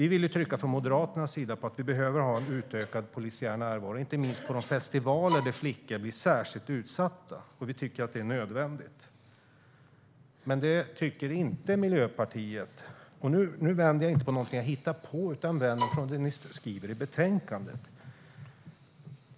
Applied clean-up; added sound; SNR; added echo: none; Bowed string instrument; 4 dB; none.